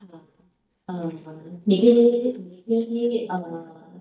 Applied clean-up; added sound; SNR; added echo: neural mask model DeepFilterNet 3.